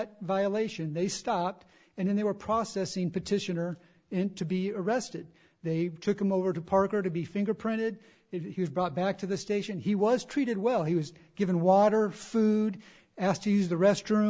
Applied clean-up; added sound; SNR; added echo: none; none; none; none.